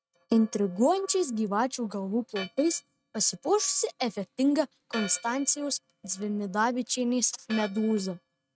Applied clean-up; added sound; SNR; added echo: neural mask model RNNoise.